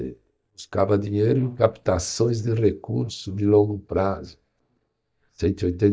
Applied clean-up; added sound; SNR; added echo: neural mask model DeepFilterNet 3.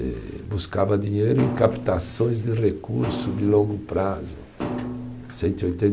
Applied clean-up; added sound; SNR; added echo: none; Thump, thud; 9 dB; none.